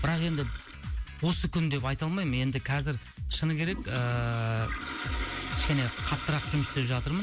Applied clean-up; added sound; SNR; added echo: none; Toilet flush; 11 dB; none.